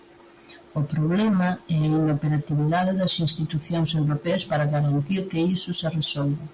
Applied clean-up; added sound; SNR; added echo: none; none; none; none.